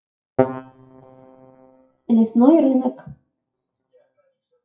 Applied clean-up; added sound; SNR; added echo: classical method WPE with log-MMSE.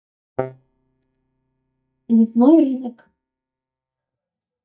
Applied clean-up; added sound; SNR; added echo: neural mask model DeepFilterNet 3.